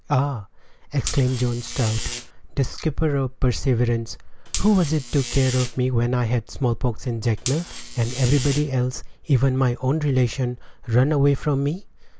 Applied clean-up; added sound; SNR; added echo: none; Buzz; 11 dB; none.